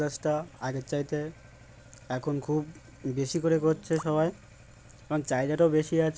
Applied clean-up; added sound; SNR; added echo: none; none; none; none.